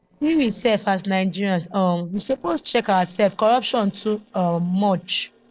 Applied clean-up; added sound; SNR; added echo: neural separator model SepFormer DNS4.